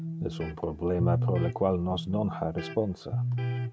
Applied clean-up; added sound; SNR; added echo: none; Electric guitar; 1 dB; none.